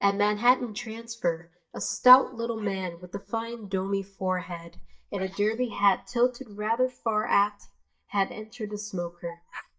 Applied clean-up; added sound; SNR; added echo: neural mask model DeepFilterNet 3.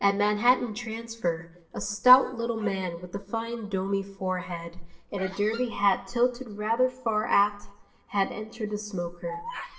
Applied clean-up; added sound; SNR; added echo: neural separator model SepFormer DNS4.